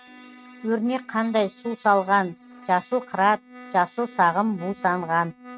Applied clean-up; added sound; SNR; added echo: neural mask model RNNoise.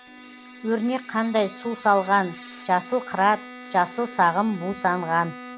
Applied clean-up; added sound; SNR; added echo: none; Bowed string instrument; 17 dB; none.